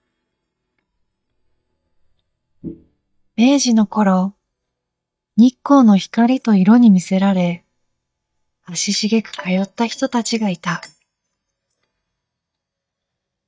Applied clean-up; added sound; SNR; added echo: neural mask model DeepFilterNet 3.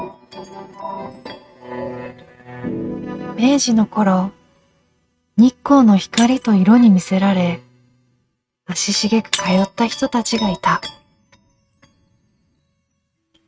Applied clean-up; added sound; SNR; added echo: neural mask model RNNoise.